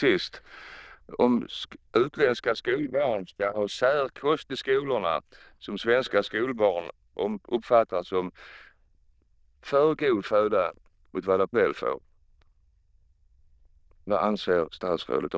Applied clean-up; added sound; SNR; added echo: neural diffusion model UNIVERSE++.